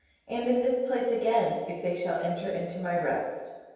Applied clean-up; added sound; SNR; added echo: none; none; none; reverberation time 1.2 s.